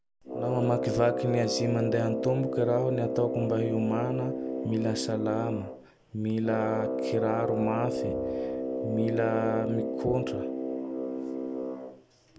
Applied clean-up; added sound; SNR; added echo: none; Brass instrument; 2 dB; none.